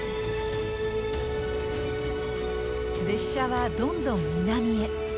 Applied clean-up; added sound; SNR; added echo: none; Telephone; 2 dB; none.